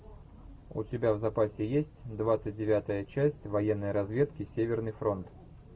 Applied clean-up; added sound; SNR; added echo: none; none; none; none.